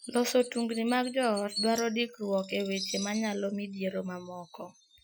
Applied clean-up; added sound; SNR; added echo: classical method Wiener filter.